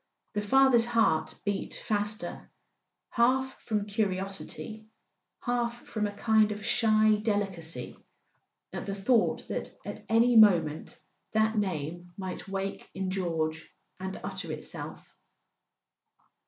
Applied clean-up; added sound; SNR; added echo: none; none; none; none.